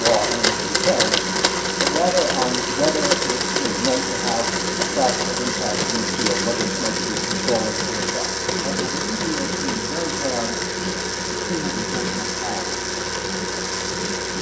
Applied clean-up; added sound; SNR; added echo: none; Domestic sounds, home sounds; -4 dB; reverberation time 0.7 s.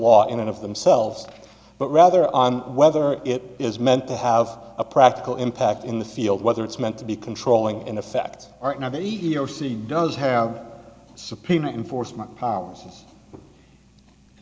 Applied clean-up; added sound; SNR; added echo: none; none; none; none.